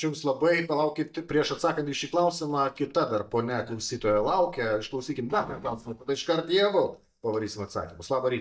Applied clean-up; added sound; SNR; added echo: neural mask model DeepFilterNet 3.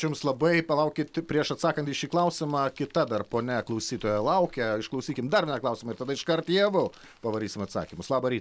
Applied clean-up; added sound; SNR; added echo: none; none; none; none.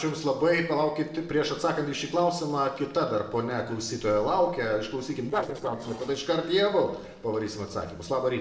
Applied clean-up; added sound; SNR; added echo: neural separator model SepFormer DNS4.